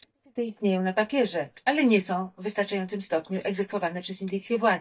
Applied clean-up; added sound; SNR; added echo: neural mask model DeepFilterNet 3.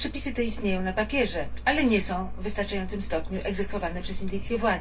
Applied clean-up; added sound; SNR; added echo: none; Engine; 4 dB; reverberation time 0.2 s.